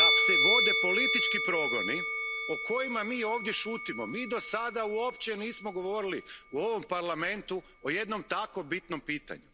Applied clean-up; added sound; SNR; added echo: none; Musical instrument; -3 dB; none.